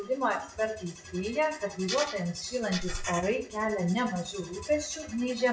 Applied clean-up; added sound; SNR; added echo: classical method WPE with log-MMSE.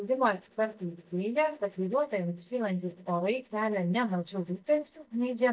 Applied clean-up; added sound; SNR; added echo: neural mask model DeepFilterNet 3.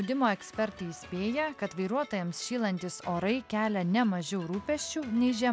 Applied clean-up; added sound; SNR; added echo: none; none; none; none.